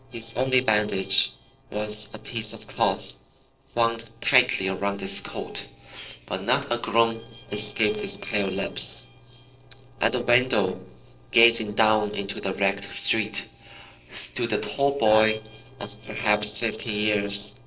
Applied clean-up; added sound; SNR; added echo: neural separator model SepFormer DNS4.